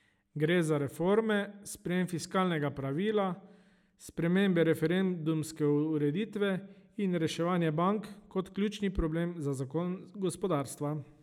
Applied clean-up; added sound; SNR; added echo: none; none; none; none.